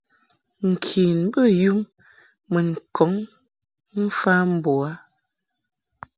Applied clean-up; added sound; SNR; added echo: none; none; none; none.